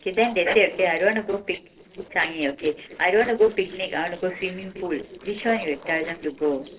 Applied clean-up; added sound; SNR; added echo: neural separator model SepFormer DNS4.